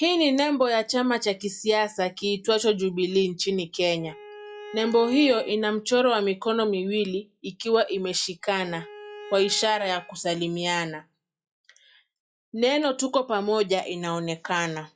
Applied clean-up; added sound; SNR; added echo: classical method log-MMSE.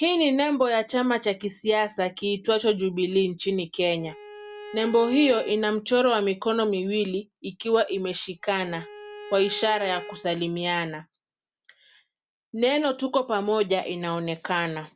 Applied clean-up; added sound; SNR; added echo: none; Bowed string instrument; 16 dB; none.